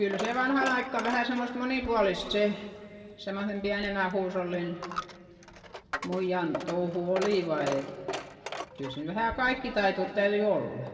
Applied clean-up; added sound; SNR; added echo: none; Coin (dropping); 12 dB; reverberation time 1.8 s.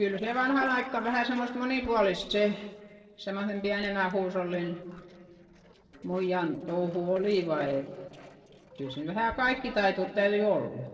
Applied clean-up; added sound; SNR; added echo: neural separator model SepFormer DNS4.